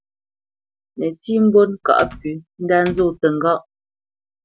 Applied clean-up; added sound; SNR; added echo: none; Typing; 16 dB; none.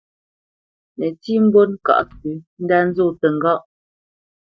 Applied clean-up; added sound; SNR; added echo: neural mask model DeepFilterNet 3.